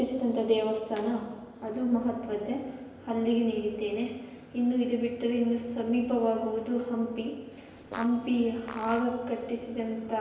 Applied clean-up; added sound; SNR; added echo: none; Fart; 16 dB; reverberation time 1.0 s.